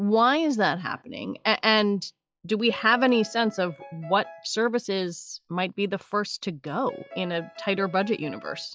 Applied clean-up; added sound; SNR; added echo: classical method log-MMSE.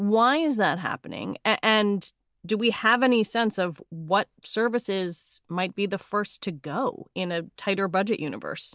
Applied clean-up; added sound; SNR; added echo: none; none; none; none.